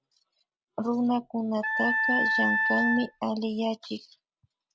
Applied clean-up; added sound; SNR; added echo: none; Wind instrument, woodwind instrument; -2 dB; none.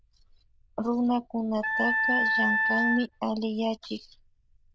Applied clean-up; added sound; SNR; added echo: neural diffusion model UNIVERSE++.